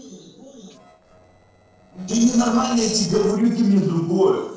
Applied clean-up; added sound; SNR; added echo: neural separator model SepFormer DNS4.